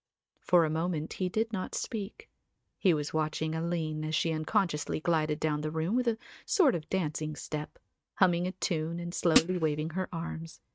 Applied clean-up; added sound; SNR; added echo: neural mask model RNNoise.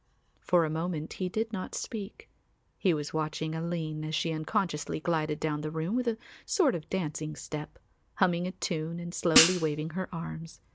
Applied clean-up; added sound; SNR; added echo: none; Hi-hat; -4 dB; none.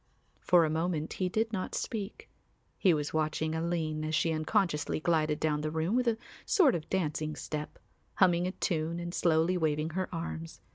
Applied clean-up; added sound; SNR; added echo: none; none; none; none.